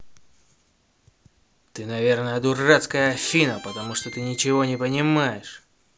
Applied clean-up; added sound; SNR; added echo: none; Harmonica; 17 dB; none.